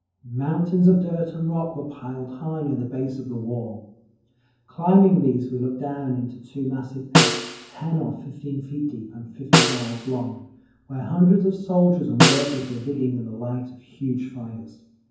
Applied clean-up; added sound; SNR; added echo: none; Snare drum; 0 dB; reverberation time 0.9 s.